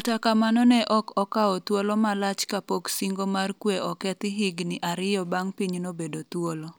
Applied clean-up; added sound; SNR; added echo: none; none; none; none.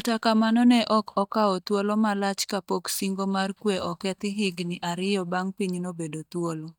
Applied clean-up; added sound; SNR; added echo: neural mask model DeepFilterNet 3.